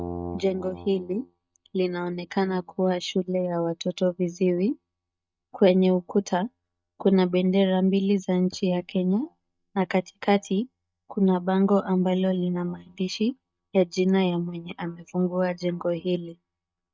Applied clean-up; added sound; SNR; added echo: neural mask model DeepFilterNet 3.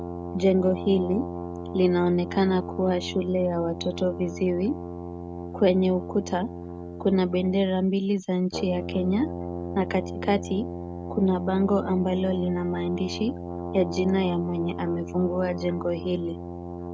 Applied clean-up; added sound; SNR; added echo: none; Brass instrument; 9 dB; none.